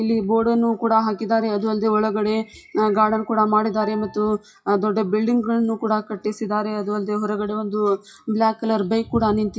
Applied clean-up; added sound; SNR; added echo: classical method WPE with log-MMSE.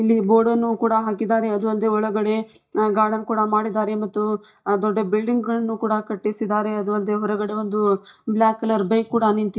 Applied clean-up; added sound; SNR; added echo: neural mask model DeepFilterNet 3.